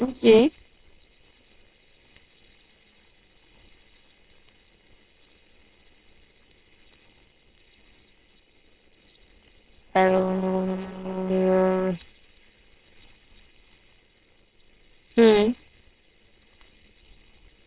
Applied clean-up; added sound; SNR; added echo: neural separator model SepFormer WHAMR!.